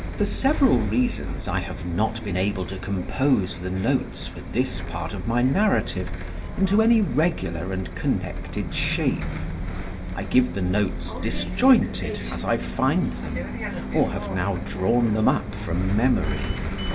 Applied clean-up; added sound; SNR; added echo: none; Bus; 5 dB; reverberation time 0.6 s.